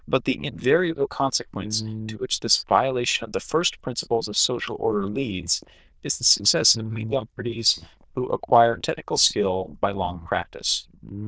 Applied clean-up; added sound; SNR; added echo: neural diffusion model UNIVERSE++.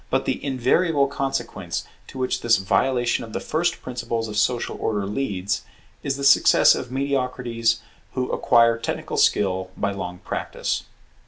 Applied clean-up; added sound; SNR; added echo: none; none; none; none.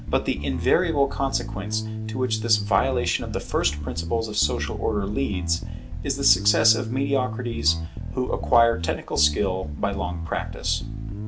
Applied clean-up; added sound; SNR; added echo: none; Bass guitar; 5 dB; none.